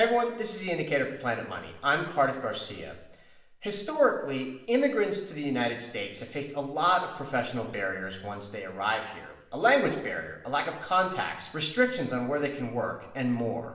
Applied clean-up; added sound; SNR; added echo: none; none; none; reverberation time 0.8 s.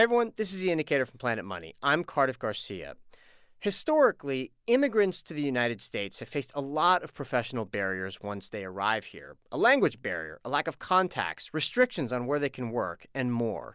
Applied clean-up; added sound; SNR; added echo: none; none; none; none.